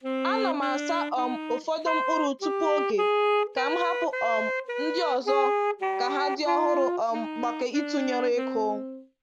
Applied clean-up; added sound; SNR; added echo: none; Wind instrument, woodwind instrument; 0 dB; none.